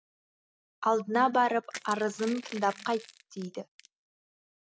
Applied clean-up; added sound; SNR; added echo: none; Crushing; 17 dB; none.